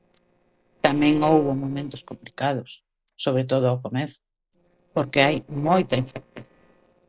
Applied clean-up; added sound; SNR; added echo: neural separator model SepFormer DNS4.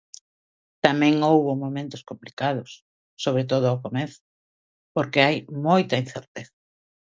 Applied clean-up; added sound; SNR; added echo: none; none; none; none.